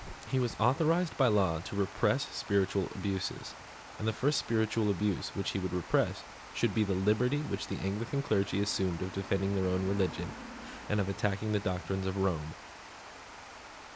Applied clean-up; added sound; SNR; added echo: none; Water; 15 dB; none.